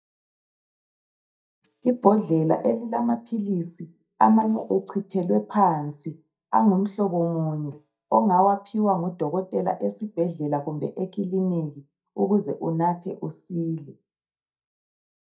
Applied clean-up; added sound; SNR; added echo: neural mask model DeepFilterNet 3.